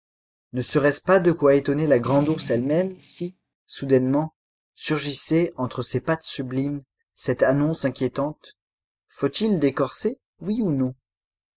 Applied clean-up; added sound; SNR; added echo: neural mask model DeepFilterNet 3.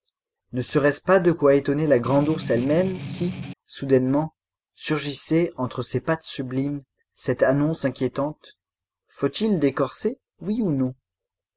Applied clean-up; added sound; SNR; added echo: none; Strum; 9 dB; none.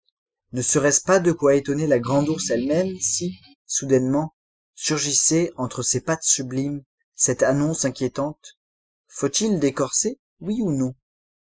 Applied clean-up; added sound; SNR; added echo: classical method Wiener filter.